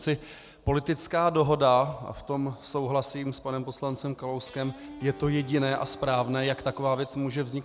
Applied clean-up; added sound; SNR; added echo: none; Guitar; 17 dB; none.